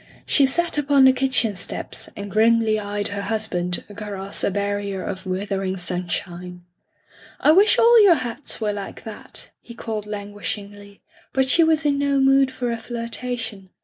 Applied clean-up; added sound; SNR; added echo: neural mask model Resemble Enhance denoiser.